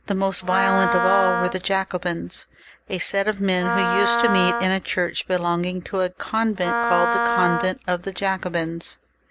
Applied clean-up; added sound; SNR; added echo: none; Wind instrument, woodwind instrument; 1 dB; none.